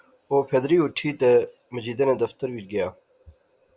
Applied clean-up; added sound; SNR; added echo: none; none; none; none.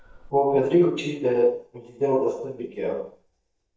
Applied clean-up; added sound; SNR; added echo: neural mask model DeepFilterNet 3.